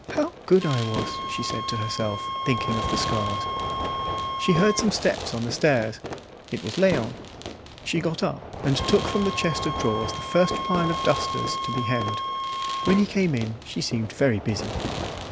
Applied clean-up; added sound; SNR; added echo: none; Fireworks + Wind instrument, woodwind instrument; 4 dB; none.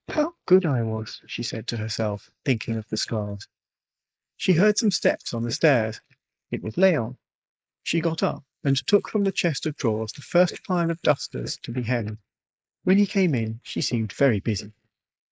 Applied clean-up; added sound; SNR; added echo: neural mask model Resemble Enhance denoiser.